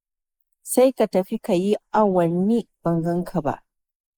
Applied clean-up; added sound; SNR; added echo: neural mask model Resemble Enhance denoiser.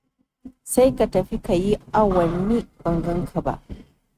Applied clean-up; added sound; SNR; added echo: neural mask model RNNoise.